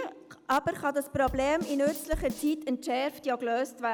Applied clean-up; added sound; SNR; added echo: none; Bass drum / Snare drum / Drum kit; 11 dB; none.